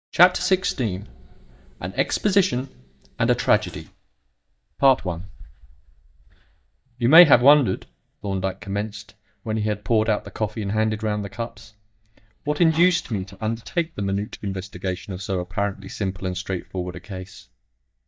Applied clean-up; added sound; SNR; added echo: neural mask model DeepFilterNet 3.